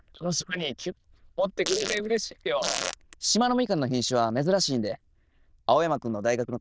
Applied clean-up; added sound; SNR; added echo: neural diffusion model UNIVERSE++.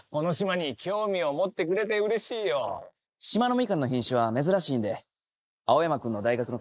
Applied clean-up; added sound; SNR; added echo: neural mask model Resemble Enhance denoiser.